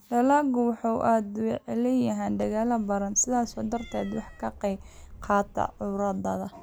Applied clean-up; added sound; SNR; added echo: none; Cat; 20 dB; none.